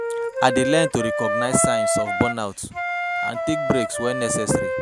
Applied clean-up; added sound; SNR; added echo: none; Wind instrument, woodwind instrument; 0 dB; none.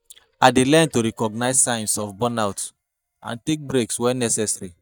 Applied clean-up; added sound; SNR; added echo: neural mask model DeepFilterNet 3.